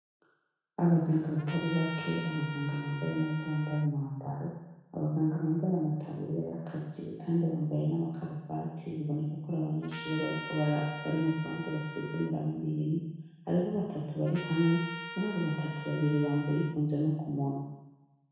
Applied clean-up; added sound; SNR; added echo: none; Trumpet; 12 dB; reverberation time 1.1 s.